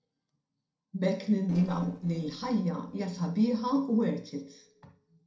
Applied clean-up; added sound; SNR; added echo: neural separator model SepFormer DNS4.